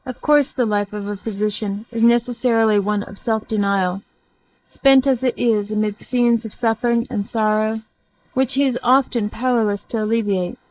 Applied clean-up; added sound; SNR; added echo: neural mask model Resemble Enhance denoiser.